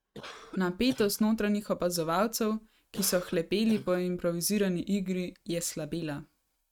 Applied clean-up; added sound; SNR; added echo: neural mask model RNNoise.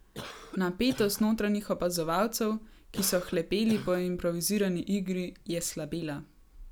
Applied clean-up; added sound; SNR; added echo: none; Cough; 14 dB; none.